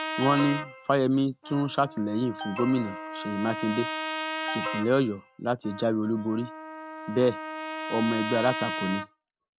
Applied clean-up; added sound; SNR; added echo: none; Alarm + Trumpet; 7 dB; none.